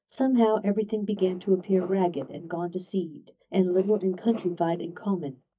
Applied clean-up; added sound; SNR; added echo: neural mask model DeepFilterNet 3.